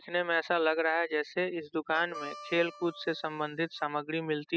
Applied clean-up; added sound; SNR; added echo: classical method spectral subtraction.